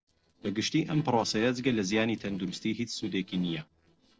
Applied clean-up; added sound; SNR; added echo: neural separator model SepFormer DNS4.